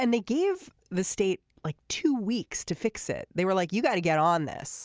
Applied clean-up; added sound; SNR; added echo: none; none; none; none.